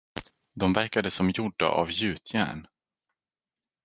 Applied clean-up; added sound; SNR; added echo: none; none; none; none.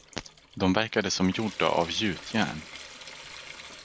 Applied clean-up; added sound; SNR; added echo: none; Trickle, dribble / Sink (filling or washing) / Water tap, faucet; 16 dB; none.